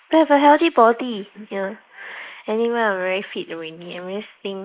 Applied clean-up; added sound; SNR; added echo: neural mask model Resemble Enhance denoiser.